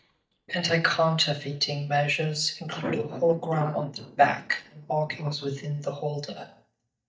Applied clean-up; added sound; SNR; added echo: neural mask model DeepFilterNet 3.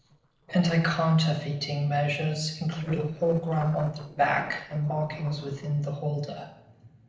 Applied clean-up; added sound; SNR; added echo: neural separator model SepFormer DNS4.